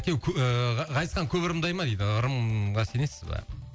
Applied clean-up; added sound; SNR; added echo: none; none; none; none.